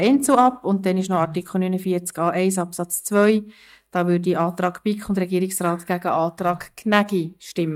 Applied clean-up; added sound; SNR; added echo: neural mask model DeepFilterNet 3.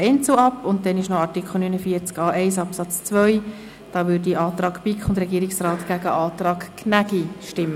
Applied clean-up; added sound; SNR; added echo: none; none; none; none.